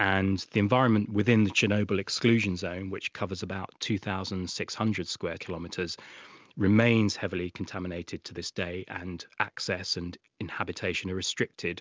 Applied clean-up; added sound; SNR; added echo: none; none; none; none.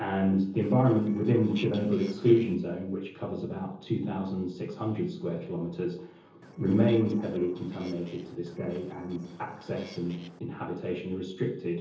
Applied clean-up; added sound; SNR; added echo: neural separator model SepFormer DNS4.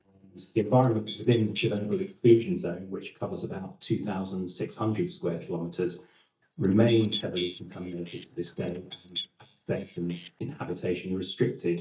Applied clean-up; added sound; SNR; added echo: neural mask model DeepFilterNet 3.